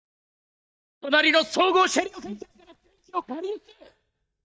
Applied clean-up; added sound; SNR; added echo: neural mask model DeepFilterNet 3.